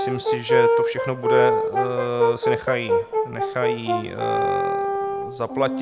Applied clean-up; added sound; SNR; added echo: none; Brass instrument; -5 dB; none.